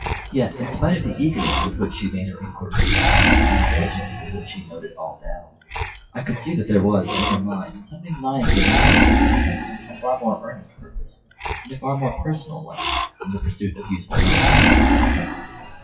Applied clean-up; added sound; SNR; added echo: classical method WPE with log-MMSE.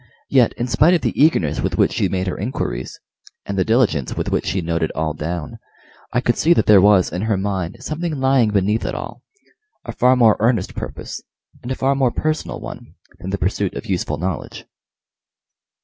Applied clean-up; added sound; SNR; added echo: none; none; none; none.